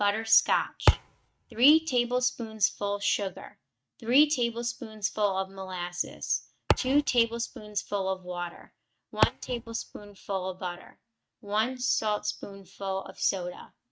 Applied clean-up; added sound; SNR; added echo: neural mask model RNNoise.